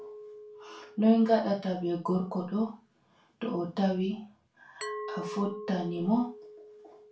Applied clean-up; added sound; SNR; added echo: none; Glass; 14 dB; reverberation time 0.3 s.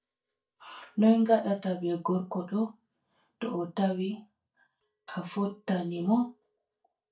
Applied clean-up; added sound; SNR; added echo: neural mask model DeepFilterNet 3.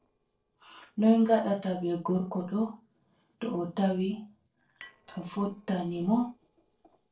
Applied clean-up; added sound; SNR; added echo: neural separator model SepFormer DNS4.